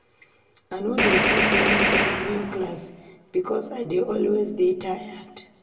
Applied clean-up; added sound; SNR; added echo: none; Gunshot, gunfire; -4 dB; reverberation time 0.9 s.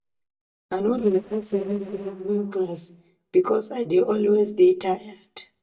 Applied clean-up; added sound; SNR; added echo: neural mask model DeepFilterNet 3.